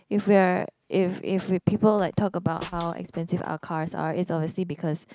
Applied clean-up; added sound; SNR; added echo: neural mask model RNNoise.